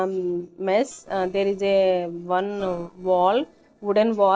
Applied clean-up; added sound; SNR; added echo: neural separator model SepFormer DNS4.